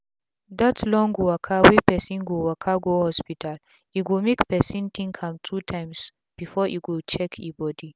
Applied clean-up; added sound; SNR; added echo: none; none; none; none.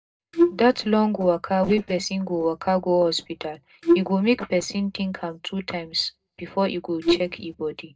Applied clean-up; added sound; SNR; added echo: neural separator model SepFormer DNS4.